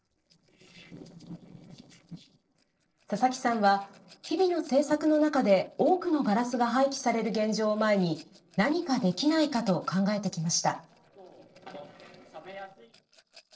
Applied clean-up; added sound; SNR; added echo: neural separator model SepFormer DNS4.